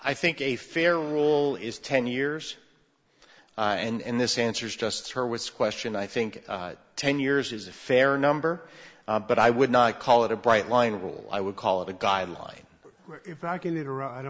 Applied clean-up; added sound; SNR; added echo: none; none; none; none.